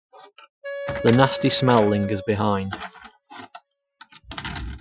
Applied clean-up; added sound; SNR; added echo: classical method Wiener filter.